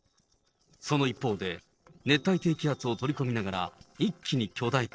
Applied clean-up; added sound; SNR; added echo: neural separator model SepFormer DNS4.